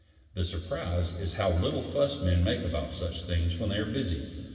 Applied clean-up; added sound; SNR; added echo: none; none; none; reverberation time 2.7 s.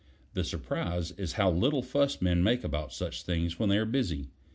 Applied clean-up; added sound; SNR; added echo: none; none; none; none.